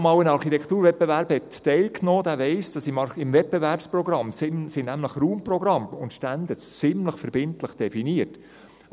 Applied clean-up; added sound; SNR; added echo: none; none; none; none.